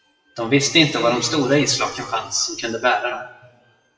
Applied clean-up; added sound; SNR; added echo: classical method WPE with log-MMSE.